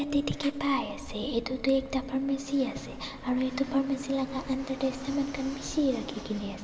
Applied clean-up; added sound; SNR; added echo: none; Fixed-wing aircraft, airplane; 15 dB; reverberation time 2.0 s.